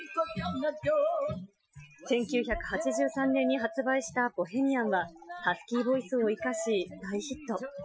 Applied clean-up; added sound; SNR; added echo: classical method Wiener filter.